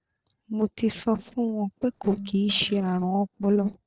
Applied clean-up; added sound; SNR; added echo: neural separator model SepFormer DNS4.